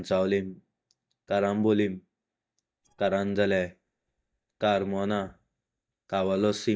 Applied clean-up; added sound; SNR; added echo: neural mask model DeepFilterNet 3.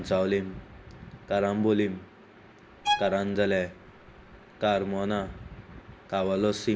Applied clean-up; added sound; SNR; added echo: none; Bowed string instrument; 5 dB; reverberation time 0.3 s.